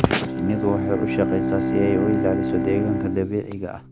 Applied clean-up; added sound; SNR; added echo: none; Bowed string instrument; 1 dB; none.